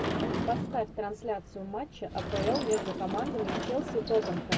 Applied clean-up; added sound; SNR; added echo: none; Sliding door / Slam; 2 dB; none.